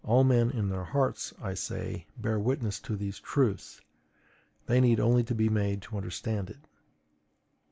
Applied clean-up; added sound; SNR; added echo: none; none; none; none.